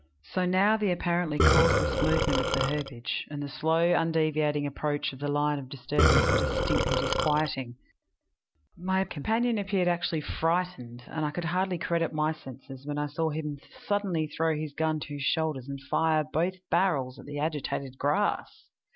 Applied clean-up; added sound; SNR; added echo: none; Burping, eructation; -3 dB; none.